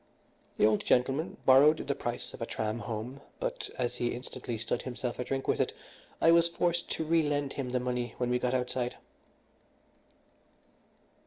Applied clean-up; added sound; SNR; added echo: none; none; none; none.